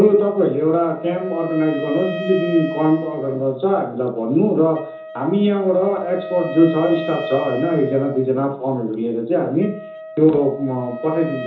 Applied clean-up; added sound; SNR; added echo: none; Wind instrument, woodwind instrument; 12 dB; reverberation time 0.6 s.